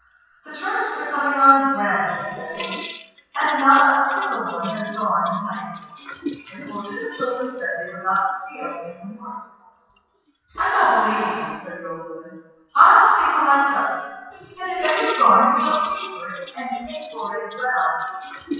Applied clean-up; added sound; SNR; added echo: classical method WPE with log-MMSE.